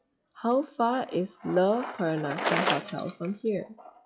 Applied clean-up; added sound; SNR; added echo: classical method log-MMSE.